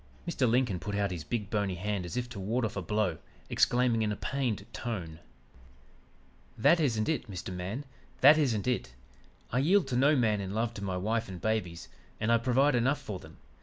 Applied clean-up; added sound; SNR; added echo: none; none; none; none.